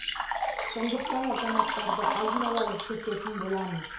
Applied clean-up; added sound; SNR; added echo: none; Water / Liquid; -5 dB; reverberation time 0.6 s.